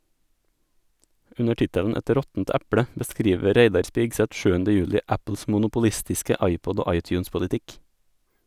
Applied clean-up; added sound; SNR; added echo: none; none; none; none.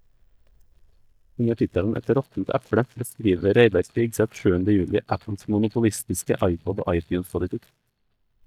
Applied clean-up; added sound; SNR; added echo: neural mask model DeepFilterNet 3.